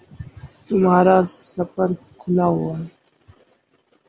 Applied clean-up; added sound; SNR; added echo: none; none; none; none.